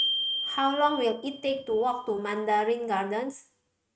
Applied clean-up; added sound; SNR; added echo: neural mask model RNNoise.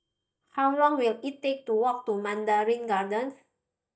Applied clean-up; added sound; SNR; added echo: neural mask model DeepFilterNet 3.